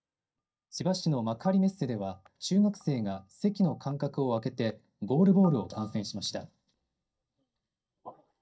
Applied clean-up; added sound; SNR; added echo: neural mask model DeepFilterNet 3.